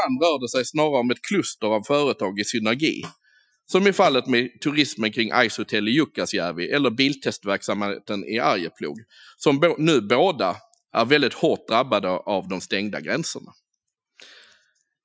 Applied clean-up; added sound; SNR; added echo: classical method Wiener filter.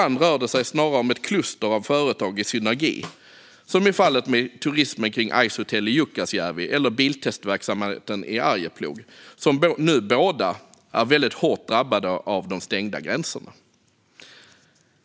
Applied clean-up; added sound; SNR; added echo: none; Snare drum; 20 dB; none.